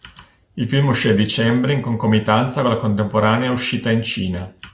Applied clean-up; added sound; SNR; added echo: none; none; none; none.